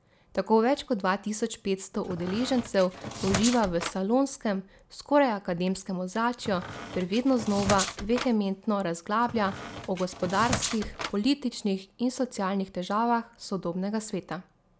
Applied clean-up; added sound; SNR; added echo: none; Squeak; 7 dB; none.